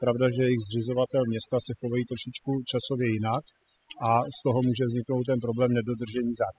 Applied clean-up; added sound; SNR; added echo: classical method spectral subtraction.